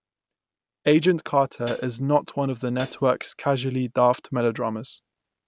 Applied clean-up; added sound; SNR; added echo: none; Hi-hat; 12 dB; none.